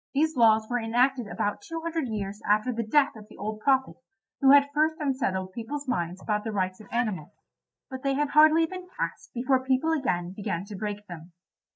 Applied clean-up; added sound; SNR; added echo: neural mask model DeepFilterNet 3.